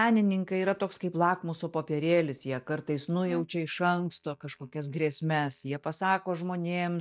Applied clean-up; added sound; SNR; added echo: neural mask model DeepFilterNet 3.